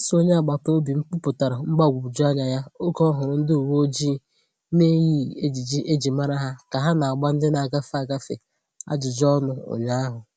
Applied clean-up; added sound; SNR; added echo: none; none; none; none.